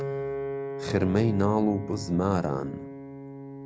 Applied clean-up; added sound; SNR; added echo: none; Piano; 8 dB; none.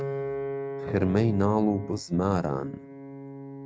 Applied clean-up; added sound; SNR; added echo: neural mask model RNNoise.